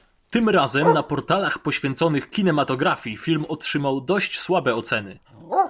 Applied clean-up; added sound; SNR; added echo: none; Bark; 8 dB; none.